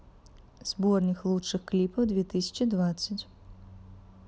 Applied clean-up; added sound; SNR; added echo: none; none; none; none.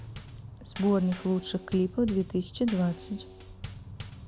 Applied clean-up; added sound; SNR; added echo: none; Bass drum / Snare drum / Drum kit; 14 dB; none.